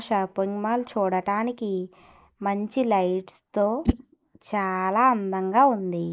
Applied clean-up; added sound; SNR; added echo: neural mask model Resemble Enhance denoiser.